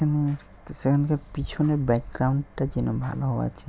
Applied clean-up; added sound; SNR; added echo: none; none; none; none.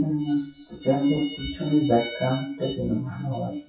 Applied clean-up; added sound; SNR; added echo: classical method WPE with log-MMSE.